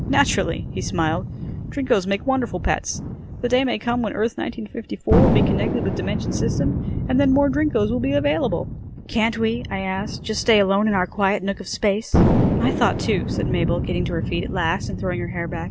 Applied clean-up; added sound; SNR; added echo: none; Thunder; 2 dB; none.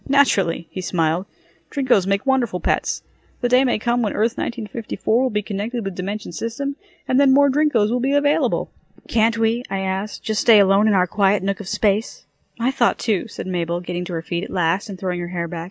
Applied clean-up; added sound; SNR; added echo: none; none; none; none.